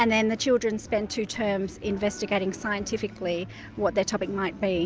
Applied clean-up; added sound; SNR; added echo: none; none; none; none.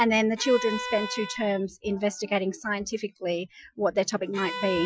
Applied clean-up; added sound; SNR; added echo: classical method Wiener filter.